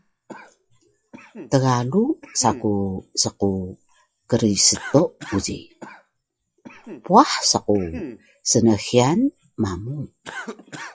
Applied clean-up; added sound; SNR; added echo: classical method log-MMSE.